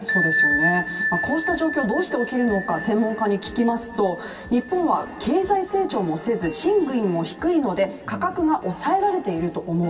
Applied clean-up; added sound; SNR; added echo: none; Bell; 7 dB; reverberation time 2.2 s.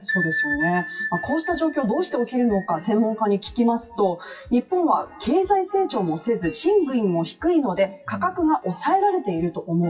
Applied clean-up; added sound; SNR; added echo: classical method WPE with log-MMSE.